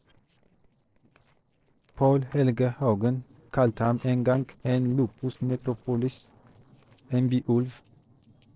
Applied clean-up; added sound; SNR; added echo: neural separator model SepFormer DNS4.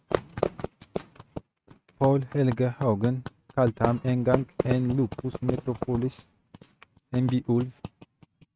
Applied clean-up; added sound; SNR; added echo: neural mask model RNNoise.